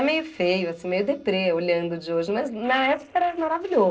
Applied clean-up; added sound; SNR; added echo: neural separator model SepFormer DNS4.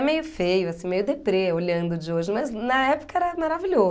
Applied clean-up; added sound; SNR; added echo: none; none; none; none.